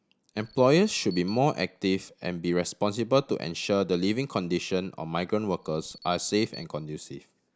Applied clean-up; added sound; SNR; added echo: none; Alarm; 20 dB; none.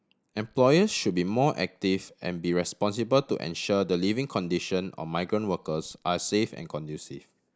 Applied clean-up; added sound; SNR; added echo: neural mask model Resemble Enhance denoiser.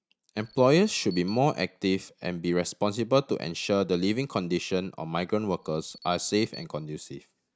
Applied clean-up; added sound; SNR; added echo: neural mask model RNNoise.